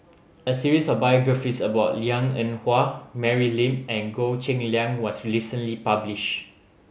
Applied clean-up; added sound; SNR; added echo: none; none; none; none.